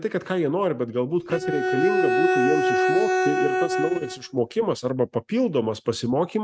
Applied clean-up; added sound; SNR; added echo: neural mask model RNNoise.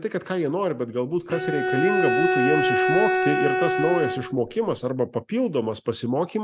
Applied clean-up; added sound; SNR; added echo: none; Bowed string instrument; -2 dB; none.